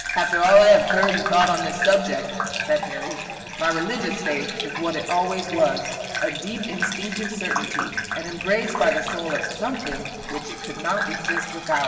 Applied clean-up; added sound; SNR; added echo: none; Bathtub (filling or washing) / Gurgling; 6 dB; reverberation time 2.7 s.